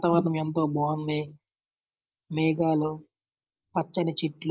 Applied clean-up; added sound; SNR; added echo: neural mask model Resemble Enhance denoiser.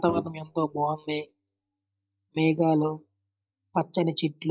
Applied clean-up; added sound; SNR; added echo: neural mask model DeepFilterNet 3.